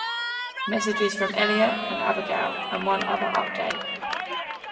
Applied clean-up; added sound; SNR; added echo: none; Cheering; 3 dB; reverberation time 1.7 s.